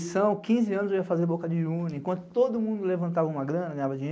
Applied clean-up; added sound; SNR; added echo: none; none; none; none.